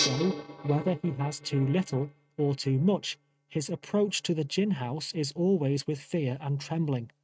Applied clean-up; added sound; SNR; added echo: neural mask model RNNoise.